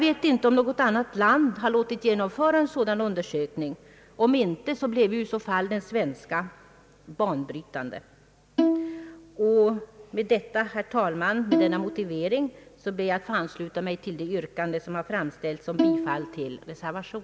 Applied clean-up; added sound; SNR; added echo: none; Bowed string instrument; 1 dB; none.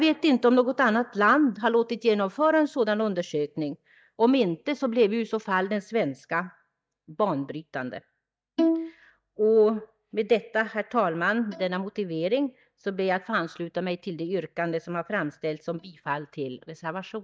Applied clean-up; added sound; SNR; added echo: neural mask model DeepFilterNet 3.